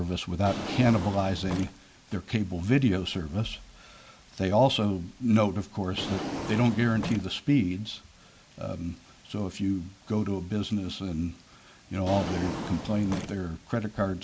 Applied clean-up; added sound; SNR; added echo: none; Drawer open or close; 8 dB; none.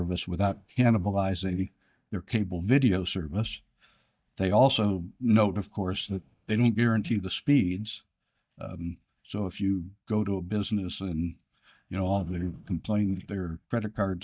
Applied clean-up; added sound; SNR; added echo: neural mask model DeepFilterNet 3.